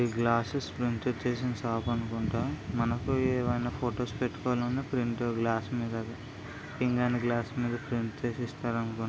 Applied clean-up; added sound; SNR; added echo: none; none; none; none.